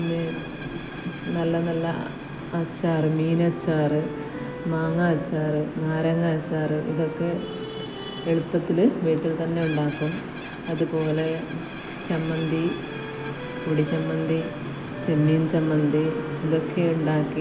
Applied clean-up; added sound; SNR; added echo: none; Wind instrument, woodwind instrument + Screech; 13 dB; none.